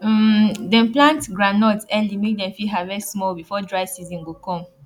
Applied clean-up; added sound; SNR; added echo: none; none; none; none.